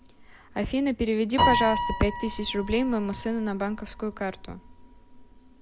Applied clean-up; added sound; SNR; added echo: none; Piano; 4 dB; none.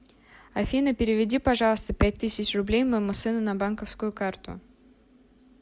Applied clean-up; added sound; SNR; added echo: none; none; none; none.